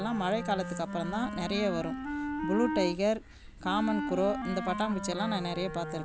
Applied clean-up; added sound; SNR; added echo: none; Wind instrument, woodwind instrument; 5 dB; none.